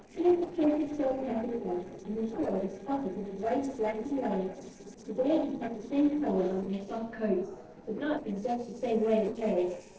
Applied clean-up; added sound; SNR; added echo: neural separator model SepFormer DNS4.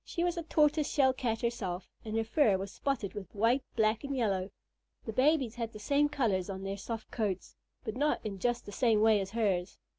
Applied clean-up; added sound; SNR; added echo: none; none; none; none.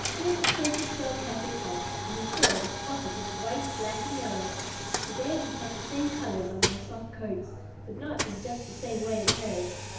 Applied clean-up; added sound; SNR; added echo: none; Coin (dropping); -1 dB; reverberation time 0.9 s.